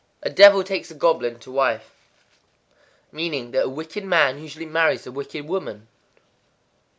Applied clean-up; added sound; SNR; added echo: none; none; none; none.